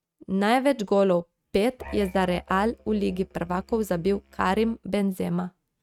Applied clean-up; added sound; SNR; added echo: neural mask model RNNoise.